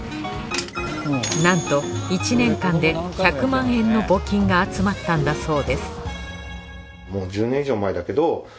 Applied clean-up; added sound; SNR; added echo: none; none; none; none.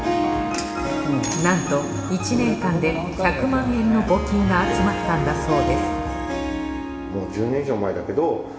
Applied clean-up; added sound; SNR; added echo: none; Harp; 6 dB; reverberation time 2.4 s.